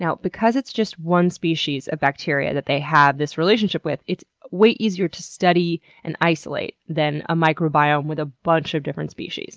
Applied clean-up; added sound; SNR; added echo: none; none; none; none.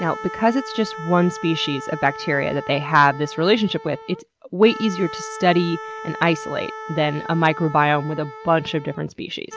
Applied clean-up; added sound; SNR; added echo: none; Wind instrument, woodwind instrument; 13 dB; none.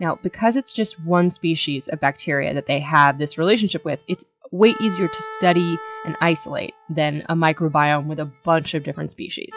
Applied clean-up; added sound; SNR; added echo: classical method log-MMSE.